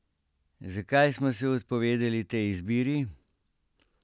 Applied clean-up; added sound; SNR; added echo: none; none; none; none.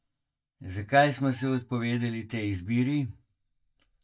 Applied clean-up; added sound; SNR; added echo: neural mask model DeepFilterNet 3.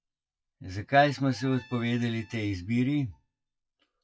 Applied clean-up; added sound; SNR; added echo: classical method WPE with log-MMSE.